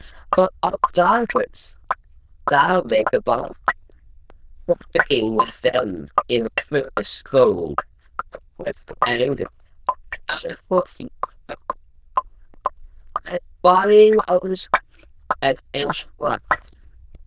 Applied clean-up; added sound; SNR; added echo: neural diffusion model UNIVERSE++.